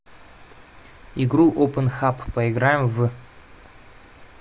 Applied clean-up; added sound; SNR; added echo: none; none; none; none.